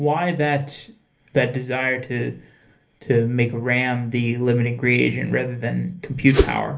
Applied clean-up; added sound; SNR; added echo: none; Whoosh, swoosh, swish; -3 dB; reverberation time 0.3 s.